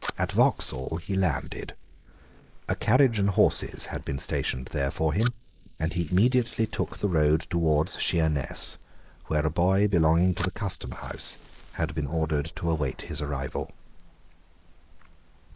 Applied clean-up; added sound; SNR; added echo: neural mask model Resemble Enhance denoiser.